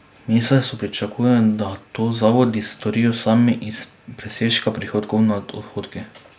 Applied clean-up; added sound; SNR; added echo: none; none; none; none.